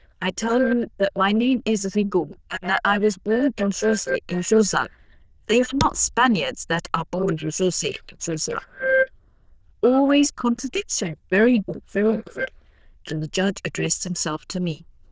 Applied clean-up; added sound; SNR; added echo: neural diffusion model UNIVERSE++.